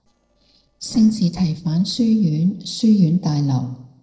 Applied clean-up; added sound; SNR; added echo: neural separator model SepFormer DNS4.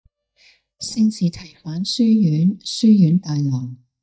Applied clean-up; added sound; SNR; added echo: neural mask model DeepFilterNet 3.